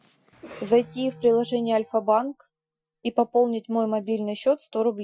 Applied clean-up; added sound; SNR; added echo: classical method Wiener filter.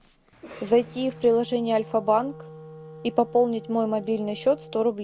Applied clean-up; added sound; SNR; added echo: none; Wind instrument, woodwind instrument + Cough; 18 dB; none.